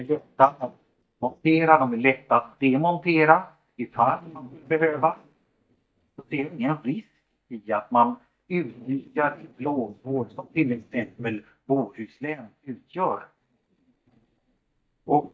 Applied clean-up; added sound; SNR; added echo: neural mask model DeepFilterNet 3.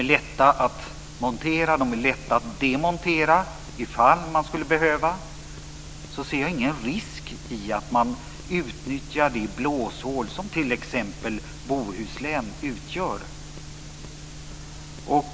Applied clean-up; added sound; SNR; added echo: none; none; none; none.